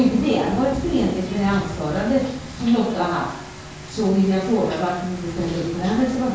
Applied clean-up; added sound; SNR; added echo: none; Rain; 13 dB; reverberation time 0.6 s.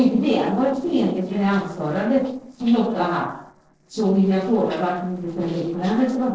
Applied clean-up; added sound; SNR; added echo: neural separator model SepFormer DNS4.